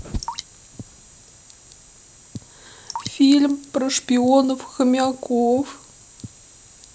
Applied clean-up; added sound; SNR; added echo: none; Drip; 18 dB; none.